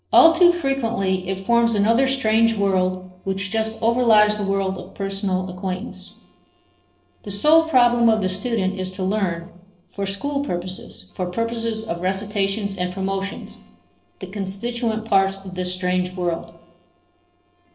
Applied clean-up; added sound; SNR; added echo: neural separator model SepFormer DNS4.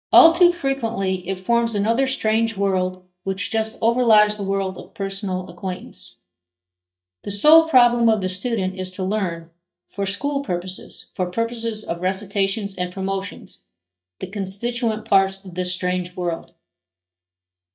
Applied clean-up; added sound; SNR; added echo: neural mask model DeepFilterNet 3.